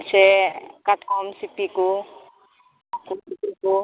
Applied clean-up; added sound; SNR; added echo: none; none; none; none.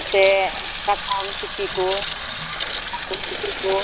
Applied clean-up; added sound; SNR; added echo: none; Sink (filling or washing) / Water tap, faucet; 3 dB; none.